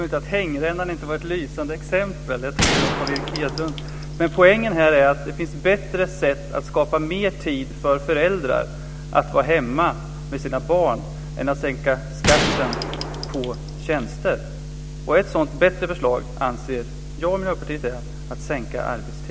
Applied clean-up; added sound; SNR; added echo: none; Gunshot, gunfire; 3 dB; none.